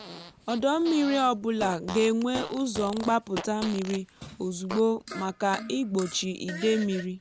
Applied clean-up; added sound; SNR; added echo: none; Fart; 13 dB; none.